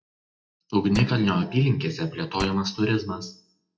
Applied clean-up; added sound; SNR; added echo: classical method WPE with log-MMSE.